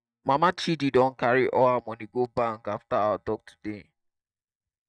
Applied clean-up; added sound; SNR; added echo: neural mask model DeepFilterNet 3.